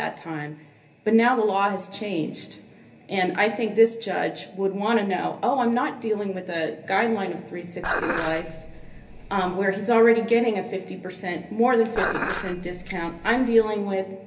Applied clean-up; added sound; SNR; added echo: none; Dishes, pots, and pans; 7 dB; reverberation time 0.3 s.